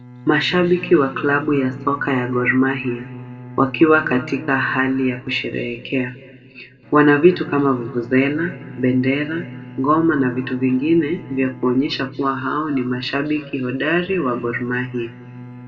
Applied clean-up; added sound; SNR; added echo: none; Bowed string instrument; 18 dB; reverberation time 1.7 s.